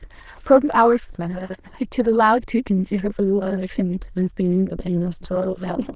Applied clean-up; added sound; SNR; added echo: neural diffusion model UNIVERSE++.